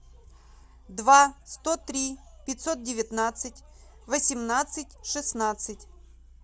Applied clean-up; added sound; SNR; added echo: none; none; none; none.